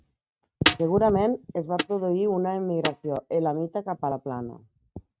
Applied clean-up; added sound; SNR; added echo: neural mask model RNNoise.